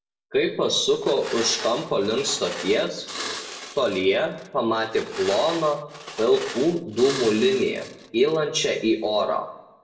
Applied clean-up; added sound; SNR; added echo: none; Glass; 13 dB; reverberation time 0.6 s.